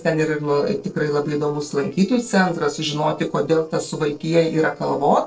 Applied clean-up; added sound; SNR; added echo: neural separator model SepFormer DNS4.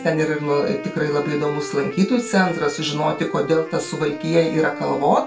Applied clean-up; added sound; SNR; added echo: none; Wind instrument, woodwind instrument; 12 dB; reverberation time 0.3 s.